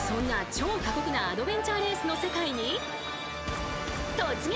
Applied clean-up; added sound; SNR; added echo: none; none; none; none.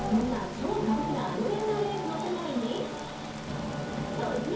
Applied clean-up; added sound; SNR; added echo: none; Rain; 14 dB; reverberation time 0.6 s.